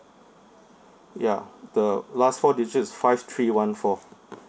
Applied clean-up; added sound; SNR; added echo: none; none; none; none.